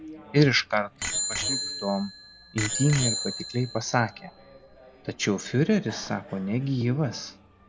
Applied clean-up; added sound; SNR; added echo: none; Bicycle bell; 8 dB; none.